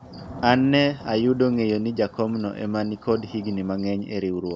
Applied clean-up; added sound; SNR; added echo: none; Thunder / Rain; 19 dB; none.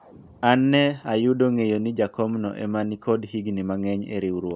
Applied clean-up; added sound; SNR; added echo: none; none; none; none.